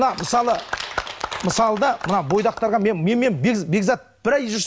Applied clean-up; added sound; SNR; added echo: none; none; none; none.